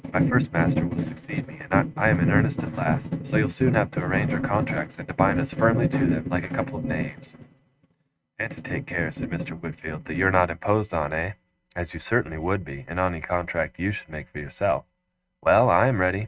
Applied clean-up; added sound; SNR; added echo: neural mask model RNNoise.